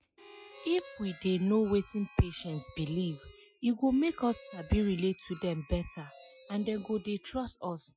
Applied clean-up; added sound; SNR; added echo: classical method Wiener filter.